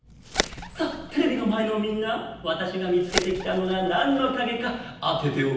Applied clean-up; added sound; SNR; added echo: none; Bird; 10 dB; reverberation time 0.9 s.